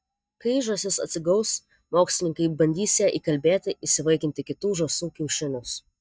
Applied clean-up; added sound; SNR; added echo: neural mask model DeepFilterNet 3.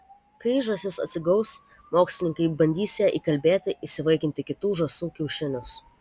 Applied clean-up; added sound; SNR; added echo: none; none; none; none.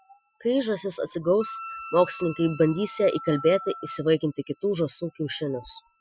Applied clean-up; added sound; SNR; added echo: classical method spectral subtraction.